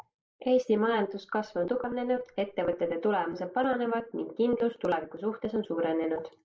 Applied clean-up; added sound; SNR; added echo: neural mask model Resemble Enhance denoiser.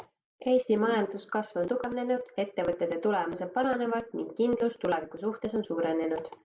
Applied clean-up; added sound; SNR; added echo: none; none; none; none.